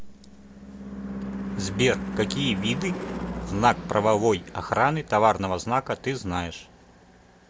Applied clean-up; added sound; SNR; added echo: none; Car passing by / Engine / Truck; 9 dB; none.